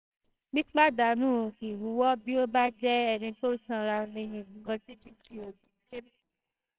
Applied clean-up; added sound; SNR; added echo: neural separator model SepFormer WHAMR!.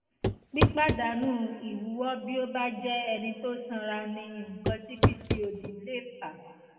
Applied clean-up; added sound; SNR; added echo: none; Walk, footsteps / Run / Wood; -4 dB; reverberation time 1.6 s.